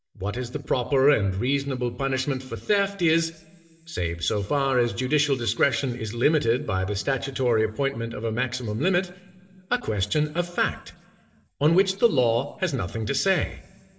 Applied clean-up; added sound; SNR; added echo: none; none; none; reverberation time 1.8 s.